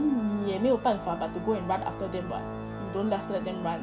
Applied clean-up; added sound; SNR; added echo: none; Organ; 8 dB; none.